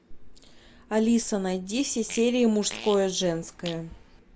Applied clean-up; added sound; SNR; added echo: none; Fart; 17 dB; none.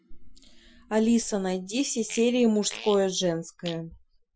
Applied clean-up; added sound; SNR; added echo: classical method Wiener filter.